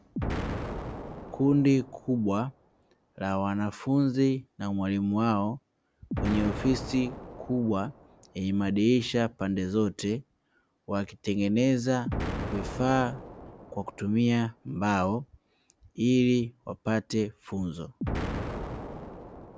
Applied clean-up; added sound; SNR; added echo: none; Explosion; 10 dB; none.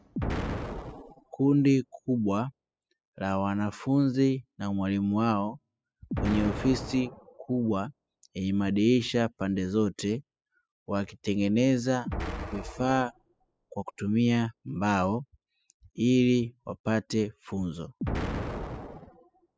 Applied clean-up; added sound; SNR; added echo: classical method spectral subtraction.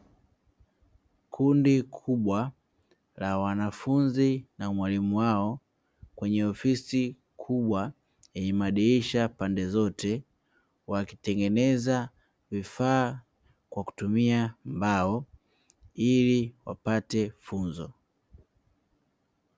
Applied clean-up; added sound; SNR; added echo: none; none; none; none.